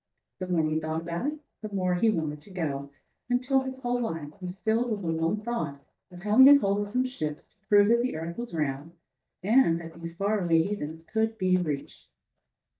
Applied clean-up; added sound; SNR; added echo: neural mask model DeepFilterNet 3.